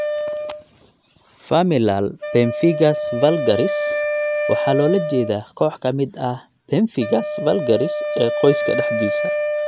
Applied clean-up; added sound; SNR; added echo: none; Wind instrument, woodwind instrument; 4 dB; none.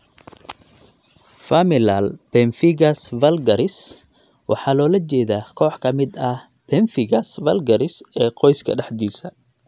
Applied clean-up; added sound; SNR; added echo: none; none; none; none.